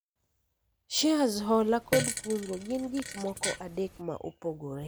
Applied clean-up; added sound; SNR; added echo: none; Fart; 7 dB; none.